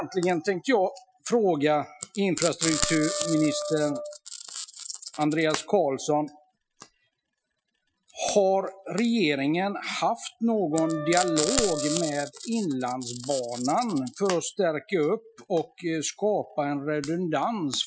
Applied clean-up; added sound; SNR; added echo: classical method Wiener filter.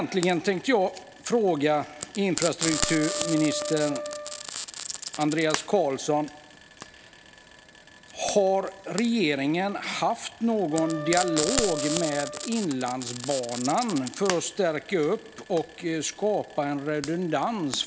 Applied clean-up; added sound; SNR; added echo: none; Wind instrument, woodwind instrument + Frying (food); 8 dB; none.